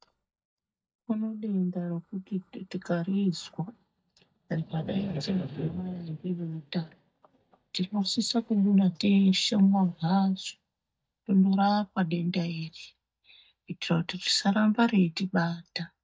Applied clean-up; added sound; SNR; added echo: neural mask model DeepFilterNet 3.